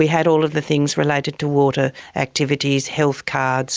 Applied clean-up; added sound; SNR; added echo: none; none; none; none.